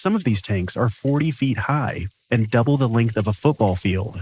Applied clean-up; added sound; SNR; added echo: neural mask model Resemble Enhance denoiser.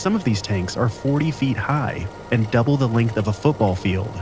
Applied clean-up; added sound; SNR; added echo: none; Engine; 17 dB; none.